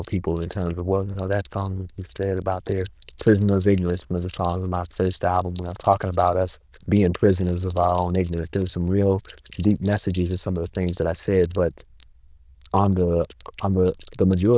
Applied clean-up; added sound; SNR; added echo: neural diffusion model UNIVERSE++.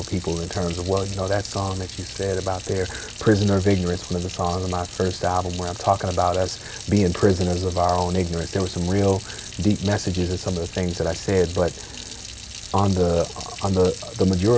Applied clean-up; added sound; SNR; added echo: none; Sink (filling or washing) / Water tap, faucet; 14 dB; none.